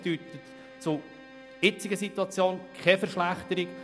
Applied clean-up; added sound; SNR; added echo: none; Bowed string instrument; 18 dB; none.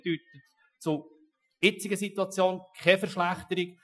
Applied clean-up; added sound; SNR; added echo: classical method Wiener filter.